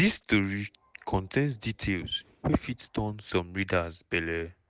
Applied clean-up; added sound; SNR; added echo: none; none; none; none.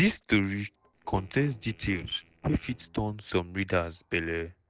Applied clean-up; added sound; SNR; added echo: neural separator model SepFormer DNS4.